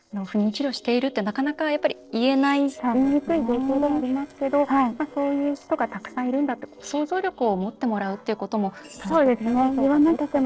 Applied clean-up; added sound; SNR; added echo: neural separator model SepFormer DNS4.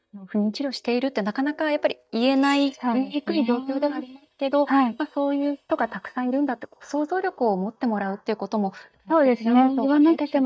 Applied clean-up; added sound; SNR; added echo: neural mask model DeepFilterNet 3.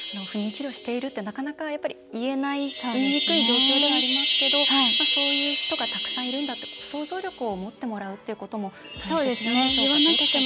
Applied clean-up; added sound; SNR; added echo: none; Chime; -4 dB; none.